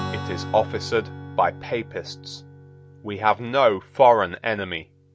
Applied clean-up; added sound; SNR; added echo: none; Strum; 14 dB; none.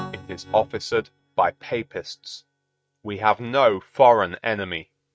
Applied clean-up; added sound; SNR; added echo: neural mask model RNNoise.